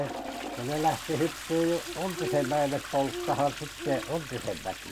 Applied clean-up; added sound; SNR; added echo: none; Toilet flush + Bird; 8 dB; none.